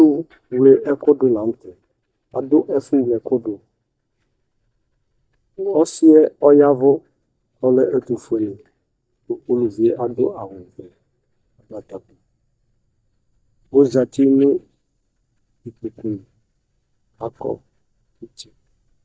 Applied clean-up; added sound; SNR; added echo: neural mask model DeepFilterNet 3.